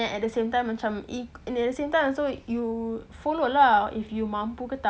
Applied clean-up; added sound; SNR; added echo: none; none; none; none.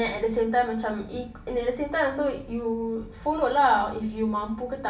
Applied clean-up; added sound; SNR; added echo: none; none; none; reverberation time 0.3 s.